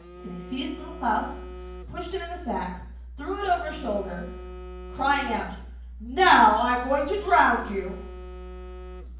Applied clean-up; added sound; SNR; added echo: none; Telephone; 19 dB; reverberation time 0.9 s.